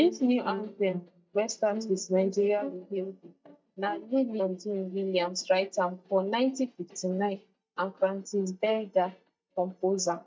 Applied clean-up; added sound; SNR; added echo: neural mask model DeepFilterNet 3.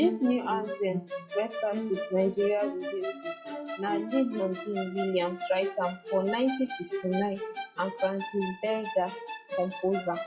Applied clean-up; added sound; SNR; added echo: classical method WPE with log-MMSE.